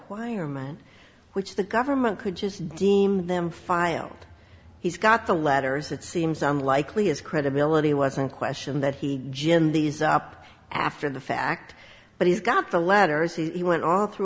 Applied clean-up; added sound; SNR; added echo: none; none; none; none.